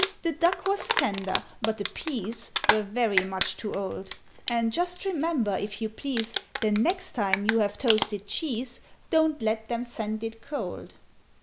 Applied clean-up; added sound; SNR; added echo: none; Crumpling, crinkling; 4 dB; none.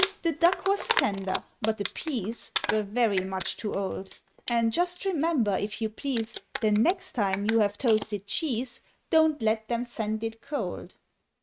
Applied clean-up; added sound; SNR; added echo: neural mask model RNNoise.